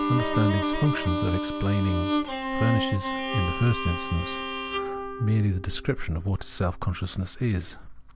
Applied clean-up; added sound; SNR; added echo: none; Bowed string instrument; 4 dB; none.